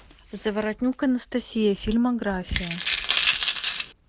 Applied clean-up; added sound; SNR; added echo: none; Coin (dropping); 0 dB; none.